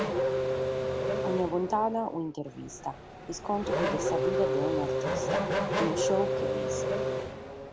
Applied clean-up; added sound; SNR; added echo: none; Race car, auto racing / Accelerating, revving, vroom; -3 dB; none.